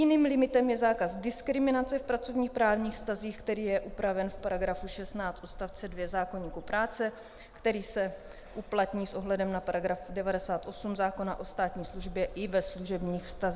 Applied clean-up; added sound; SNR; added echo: none; Bird; 15 dB; none.